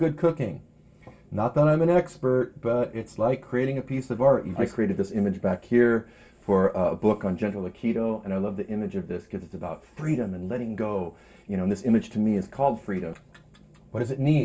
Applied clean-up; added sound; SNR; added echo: none; none; none; reverberation time 0.2 s.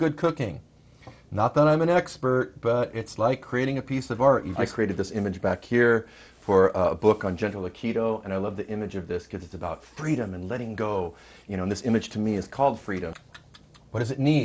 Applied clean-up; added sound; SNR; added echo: none; none; none; none.